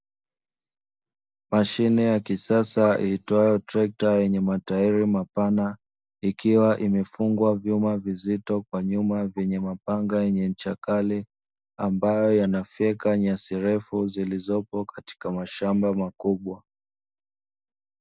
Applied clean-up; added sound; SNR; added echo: none; none; none; none.